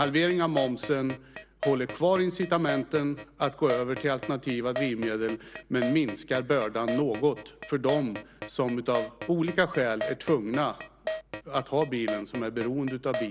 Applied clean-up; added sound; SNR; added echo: none; Keyboard (musical); 10 dB; none.